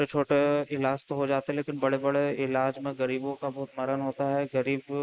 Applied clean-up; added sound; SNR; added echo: neural mask model Resemble Enhance denoiser.